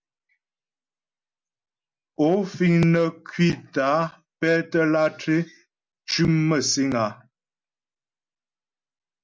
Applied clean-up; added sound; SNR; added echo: none; none; none; none.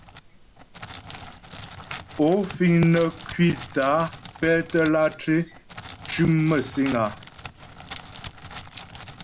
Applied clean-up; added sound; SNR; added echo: none; Crackle; 13 dB; none.